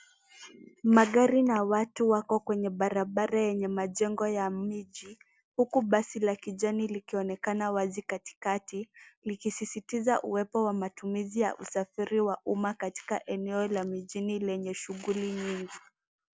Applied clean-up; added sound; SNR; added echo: none; none; none; none.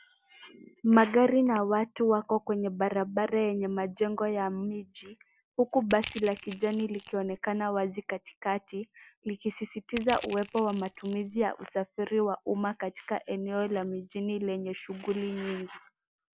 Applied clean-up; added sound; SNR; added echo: none; Crushing; 11 dB; none.